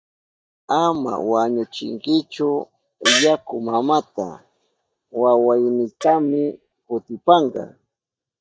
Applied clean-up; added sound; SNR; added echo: neural mask model DeepFilterNet 3.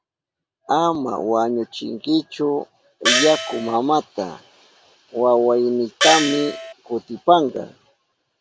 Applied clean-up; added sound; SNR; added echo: none; Gong; 0 dB; none.